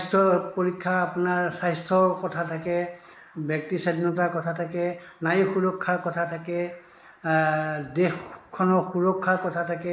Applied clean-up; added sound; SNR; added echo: neural mask model Resemble Enhance denoiser.